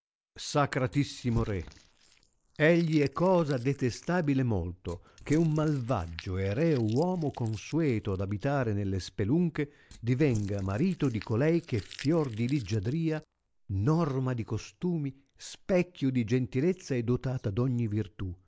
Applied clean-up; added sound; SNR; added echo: neural mask model Resemble Enhance denoiser.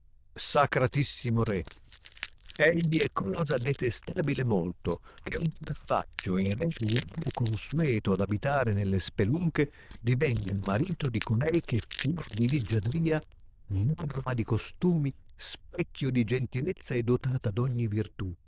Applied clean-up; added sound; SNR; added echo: neural diffusion model UNIVERSE++.